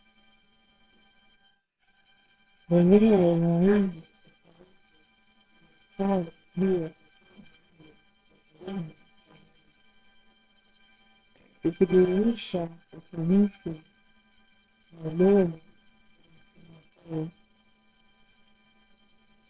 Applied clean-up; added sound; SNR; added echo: neural separator model SepFormer WHAMR!.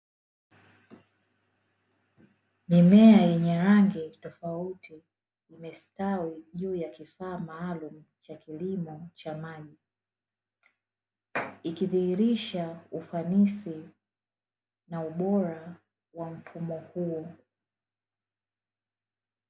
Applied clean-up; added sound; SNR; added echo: none; none; none; none.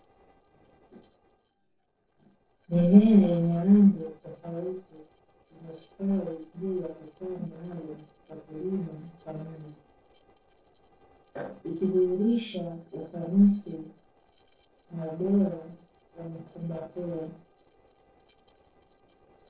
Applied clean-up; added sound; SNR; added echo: neural separator model SepFormer DNS4.